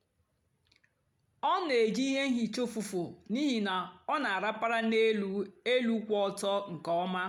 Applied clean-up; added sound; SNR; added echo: none; none; none; none.